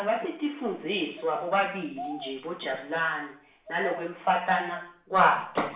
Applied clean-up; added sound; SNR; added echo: none; Bird vocalization, bird call, bird song; 15 dB; reverberation time 0.6 s.